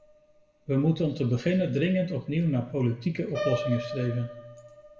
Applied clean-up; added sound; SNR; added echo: none; Piano; 11 dB; reverberation time 0.7 s.